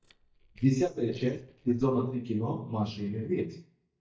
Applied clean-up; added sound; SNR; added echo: neural mask model DeepFilterNet 3.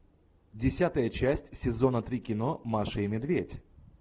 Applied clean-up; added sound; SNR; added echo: none; none; none; none.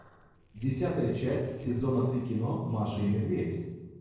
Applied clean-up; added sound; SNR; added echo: neural separator model SepFormer DNS4.